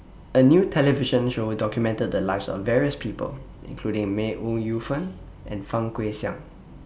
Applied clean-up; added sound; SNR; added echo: none; none; none; none.